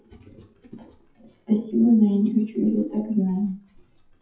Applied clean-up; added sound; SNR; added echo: classical method WPE with log-MMSE.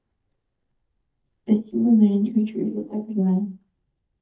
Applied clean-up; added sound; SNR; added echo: neural mask model DeepFilterNet 3.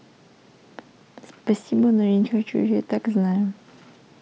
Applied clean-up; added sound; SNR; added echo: none; none; none; none.